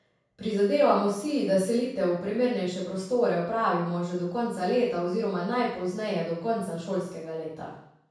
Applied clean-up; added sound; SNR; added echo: none; none; none; reverberation time 0.6 s.